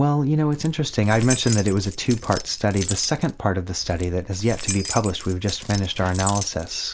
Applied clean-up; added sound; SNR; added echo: none; Keys jangling; 11 dB; none.